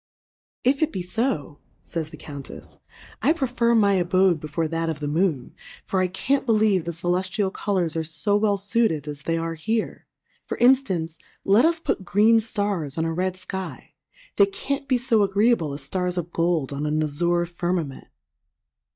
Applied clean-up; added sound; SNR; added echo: neural mask model DeepFilterNet 3.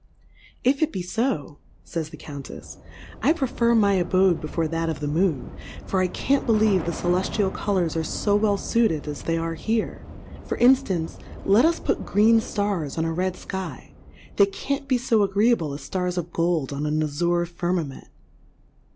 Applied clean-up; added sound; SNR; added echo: none; Subway, metro, underground / Train; 15 dB; none.